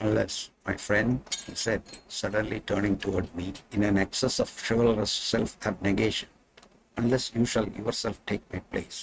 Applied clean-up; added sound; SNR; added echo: neural mask model RNNoise.